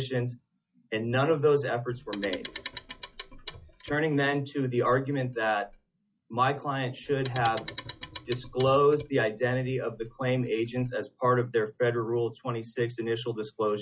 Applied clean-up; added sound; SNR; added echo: classical method log-MMSE.